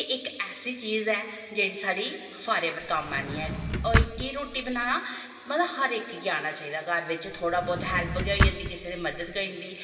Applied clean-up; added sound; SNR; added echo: none; Drawer open or close; -1 dB; reverberation time 2.3 s.